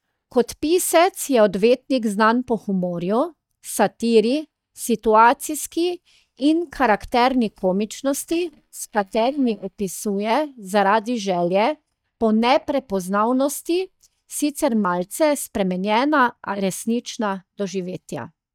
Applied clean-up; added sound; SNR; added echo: neural mask model DeepFilterNet 3.